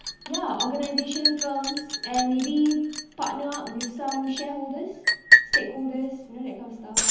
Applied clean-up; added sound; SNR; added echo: none; Liquid; -2 dB; reverberation time 0.9 s.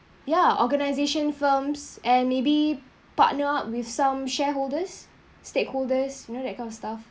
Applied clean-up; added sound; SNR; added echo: none; none; none; none.